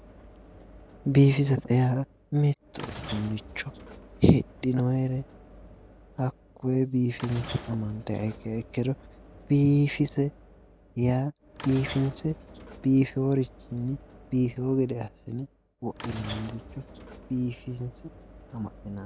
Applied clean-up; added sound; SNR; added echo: none; Sliding door / Train; 17 dB; none.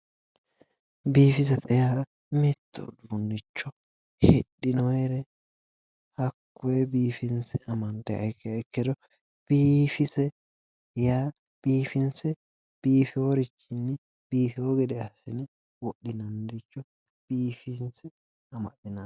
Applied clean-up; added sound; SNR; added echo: none; none; none; none.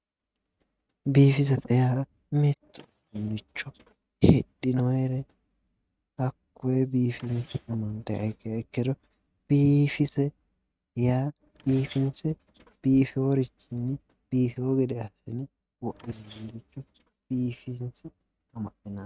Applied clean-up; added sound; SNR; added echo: neural mask model RNNoise.